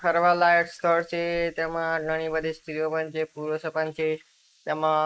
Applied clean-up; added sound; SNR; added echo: neural mask model Resemble Enhance denoiser.